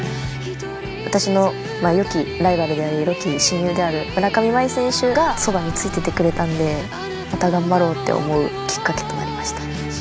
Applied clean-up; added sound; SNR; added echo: none; Sink (filling or washing) / Water; 19 dB; none.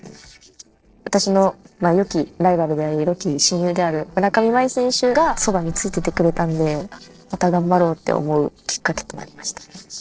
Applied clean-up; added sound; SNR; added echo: neural separator model SepFormer DNS4.